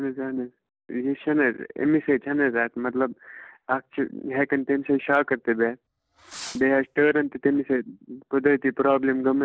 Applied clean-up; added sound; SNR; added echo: neural separator model SepFormer DNS4.